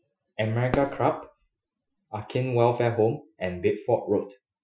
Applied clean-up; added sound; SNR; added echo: classical method Wiener filter.